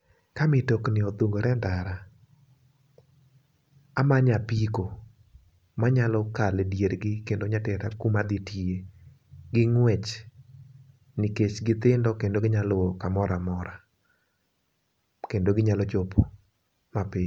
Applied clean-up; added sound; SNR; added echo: none; none; none; none.